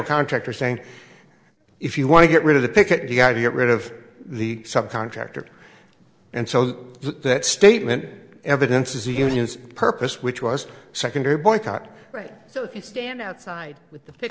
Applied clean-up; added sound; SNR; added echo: neural separator model SepFormer DNS4.